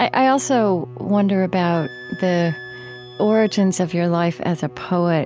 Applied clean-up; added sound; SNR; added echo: none; Bowed string instrument + Wind instrument, woodwind instrument; 17 dB; none.